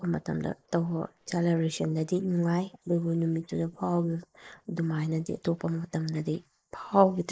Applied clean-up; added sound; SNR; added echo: neural mask model Resemble Enhance denoiser.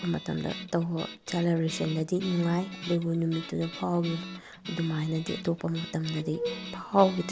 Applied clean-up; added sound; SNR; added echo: none; Guitar; 13 dB; none.